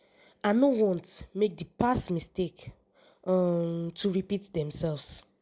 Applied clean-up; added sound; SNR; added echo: none; none; none; none.